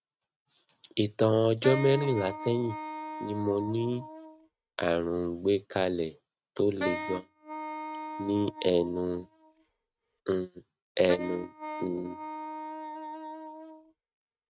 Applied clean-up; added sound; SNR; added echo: neural mask model RNNoise.